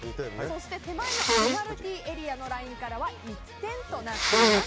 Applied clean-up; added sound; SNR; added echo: none; Sneeze; -5 dB; none.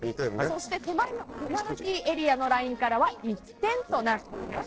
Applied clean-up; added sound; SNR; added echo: neural separator model SepFormer DNS4.